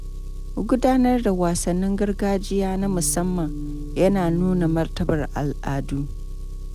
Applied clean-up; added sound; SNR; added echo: none; Engine + Organ; 7 dB; none.